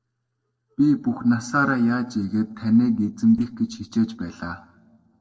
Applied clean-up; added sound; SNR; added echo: neural separator model SepFormer DNS4.